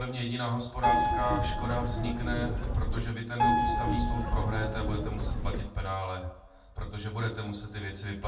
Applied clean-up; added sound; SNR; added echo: none; Keyboard (musical); -4 dB; reverberation time 0.4 s.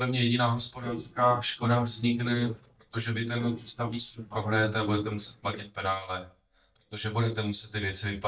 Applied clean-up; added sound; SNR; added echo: neural mask model DeepFilterNet 3.